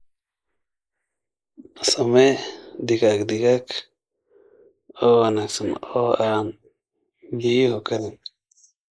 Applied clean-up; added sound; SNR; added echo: neural mask model Resemble Enhance denoiser.